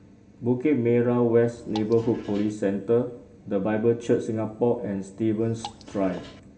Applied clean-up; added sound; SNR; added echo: none; Drip / Water; 18 dB; reverberation time 0.6 s.